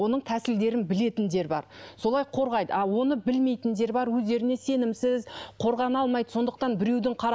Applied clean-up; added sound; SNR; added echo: none; none; none; none.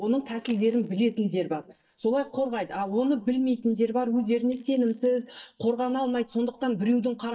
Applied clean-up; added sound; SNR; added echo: neural mask model DeepFilterNet 3.